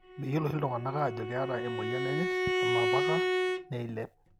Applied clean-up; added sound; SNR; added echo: none; Bowed string instrument; -2 dB; none.